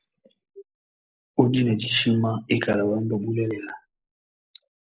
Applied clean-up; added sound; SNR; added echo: neural mask model Resemble Enhance denoiser.